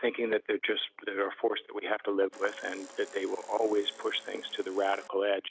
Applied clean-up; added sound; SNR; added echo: none; Domestic sounds, home sounds; 19 dB; none.